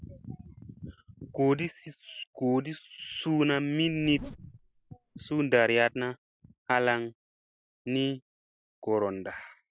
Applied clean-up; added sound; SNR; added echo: none; Zipper (clothing); 18 dB; none.